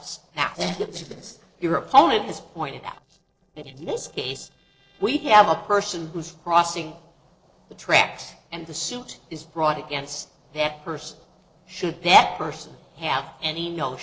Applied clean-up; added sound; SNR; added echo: neural separator model SepFormer DNS4.